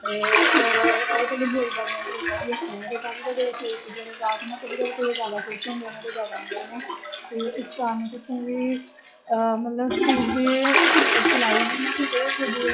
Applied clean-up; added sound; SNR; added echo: classical method log-MMSE.